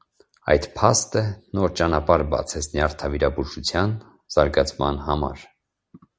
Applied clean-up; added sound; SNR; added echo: none; none; none; none.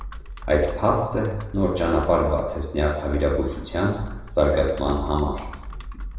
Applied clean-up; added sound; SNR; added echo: none; Computer keyboard; 12 dB; reverberation time 1.0 s.